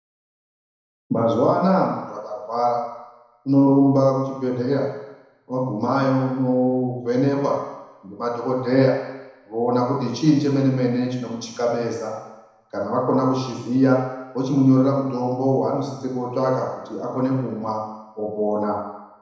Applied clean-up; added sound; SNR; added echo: none; none; none; reverberation time 1.0 s.